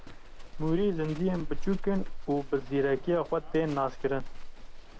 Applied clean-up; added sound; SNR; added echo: none; Livestock, farm animals, working animals; 5 dB; none.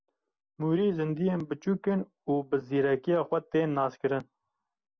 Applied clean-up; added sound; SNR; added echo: none; none; none; none.